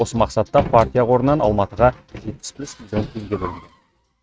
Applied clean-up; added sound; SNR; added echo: neural mask model RNNoise.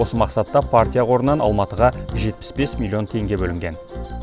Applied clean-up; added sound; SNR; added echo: none; none; none; none.